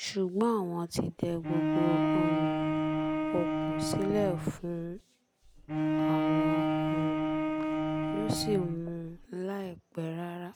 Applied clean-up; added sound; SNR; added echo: none; Bowed string instrument; -4 dB; none.